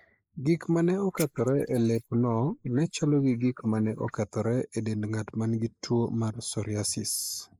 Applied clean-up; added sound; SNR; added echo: neural mask model Resemble Enhance denoiser.